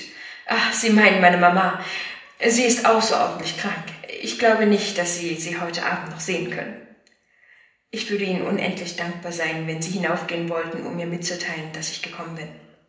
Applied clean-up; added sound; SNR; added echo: none; none; none; reverberation time 0.8 s.